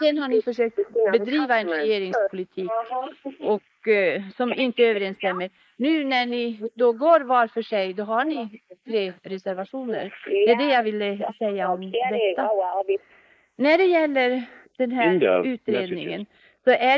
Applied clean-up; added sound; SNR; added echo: neural mask model Resemble Enhance denoiser.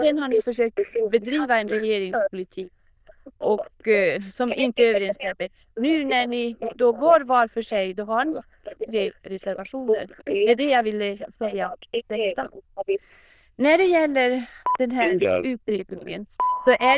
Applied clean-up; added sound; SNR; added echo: neural diffusion model UNIVERSE++.